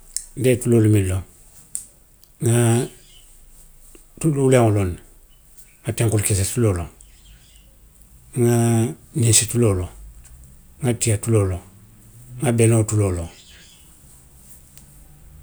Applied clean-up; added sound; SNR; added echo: none; none; none; none.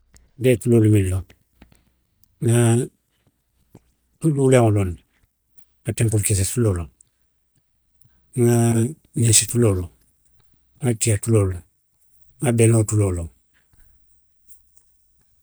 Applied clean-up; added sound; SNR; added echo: neural mask model DeepFilterNet 3.